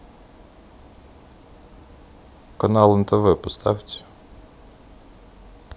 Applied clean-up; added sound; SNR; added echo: none; none; none; none.